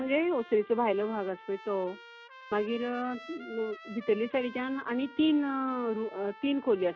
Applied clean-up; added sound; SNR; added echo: none; Trumpet; 19 dB; none.